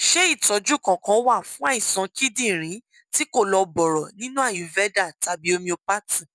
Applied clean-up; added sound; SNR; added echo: none; none; none; none.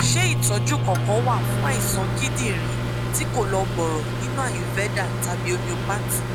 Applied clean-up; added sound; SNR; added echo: none; Microwave oven; -3 dB; none.